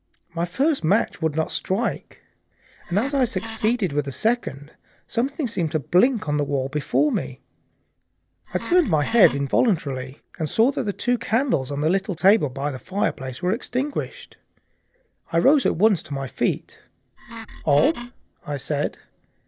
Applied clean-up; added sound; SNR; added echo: none; Wood; 12 dB; none.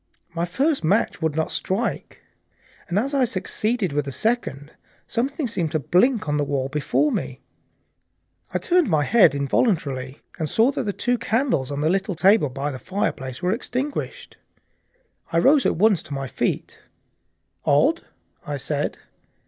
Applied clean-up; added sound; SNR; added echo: none; none; none; none.